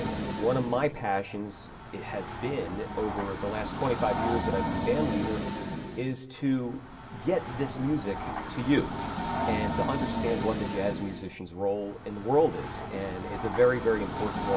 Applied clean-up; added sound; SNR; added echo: none; Train; 4 dB; reverberation time 0.6 s.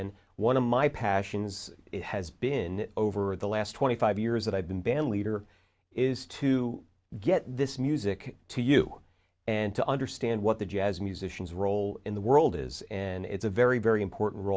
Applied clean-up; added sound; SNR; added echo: none; none; none; none.